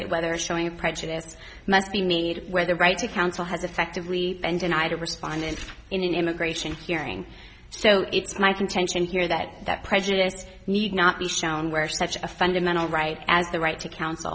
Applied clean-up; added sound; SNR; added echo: none; none; none; none.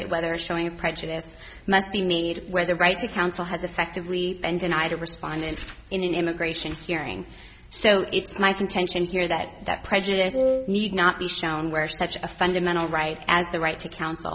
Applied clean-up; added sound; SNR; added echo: none; Wind instrument, woodwind instrument; -1 dB; none.